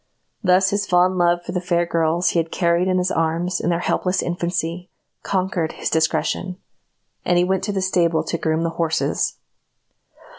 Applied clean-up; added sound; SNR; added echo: none; none; none; none.